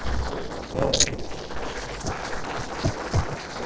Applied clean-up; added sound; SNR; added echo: neural separator model SepFormer DNS4.